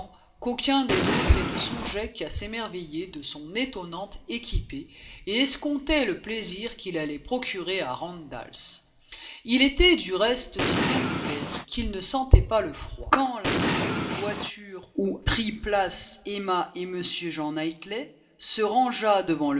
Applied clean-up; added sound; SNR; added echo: none; Explosion; 0 dB; reverberation time 1.8 s.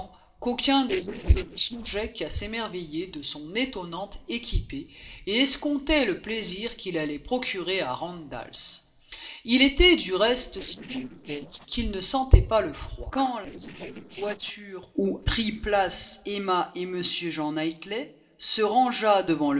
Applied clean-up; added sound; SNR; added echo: neural separator model SepFormer DNS4.